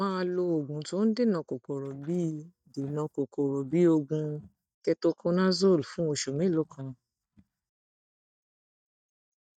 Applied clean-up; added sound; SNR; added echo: neural mask model DeepFilterNet 3.